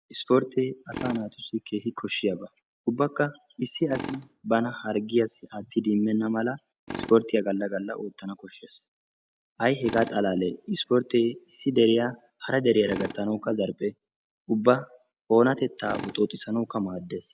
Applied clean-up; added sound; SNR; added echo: none; Tools; 17 dB; none.